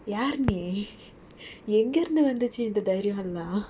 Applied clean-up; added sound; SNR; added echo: none; Crackle; 11 dB; none.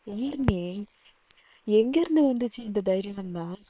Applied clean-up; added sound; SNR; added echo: neural separator model SepFormer WHAM!.